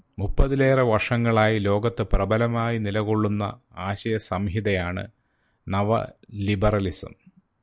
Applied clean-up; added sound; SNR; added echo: none; none; none; none.